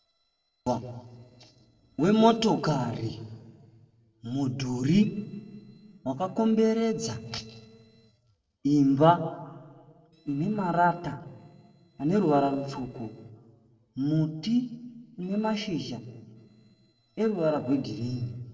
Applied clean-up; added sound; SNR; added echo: neural separator model SepFormer DNS4.